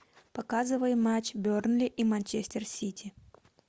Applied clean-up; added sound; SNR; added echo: none; none; none; none.